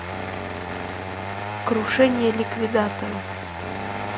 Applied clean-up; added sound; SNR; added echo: none; Engine starting; 4 dB; none.